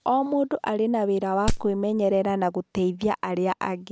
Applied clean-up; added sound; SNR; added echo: none; Wood; 3 dB; none.